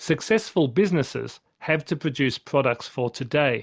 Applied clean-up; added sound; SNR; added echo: none; none; none; none.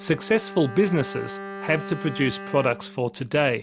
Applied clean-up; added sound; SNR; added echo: none; Bowed string instrument; 13 dB; none.